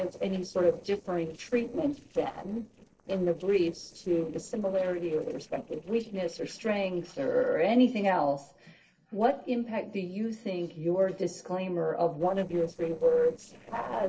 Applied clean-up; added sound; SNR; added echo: neural separator model SepFormer DNS4.